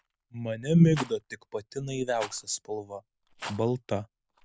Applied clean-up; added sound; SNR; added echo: none; Rattle; 17 dB; none.